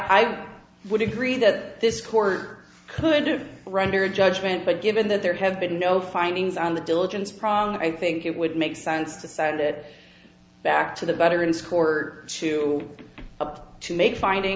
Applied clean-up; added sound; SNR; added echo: none; none; none; none.